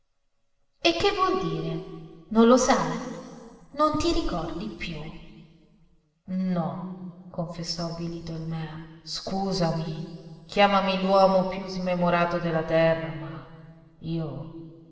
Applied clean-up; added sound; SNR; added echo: none; none; none; reverberation time 2.4 s.